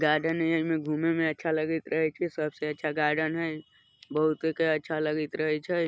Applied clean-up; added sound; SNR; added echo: none; none; none; none.